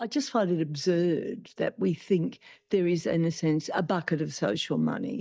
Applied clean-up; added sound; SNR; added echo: neural mask model DeepFilterNet 3.